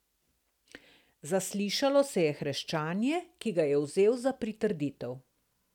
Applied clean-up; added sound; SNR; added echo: none; none; none; none.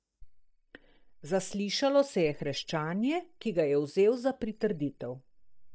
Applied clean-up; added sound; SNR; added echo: neural mask model DeepFilterNet 3.